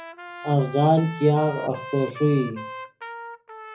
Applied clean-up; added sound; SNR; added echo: none; Trumpet; 14 dB; reverberation time 0.4 s.